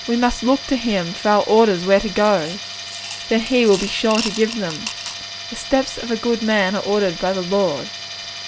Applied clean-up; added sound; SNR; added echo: none; Coin (dropping) / Glass + Tools; 11 dB; none.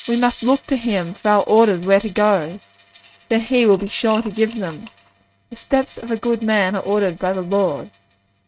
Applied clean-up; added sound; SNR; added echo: neural mask model RNNoise.